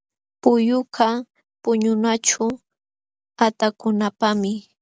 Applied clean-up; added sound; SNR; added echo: none; none; none; none.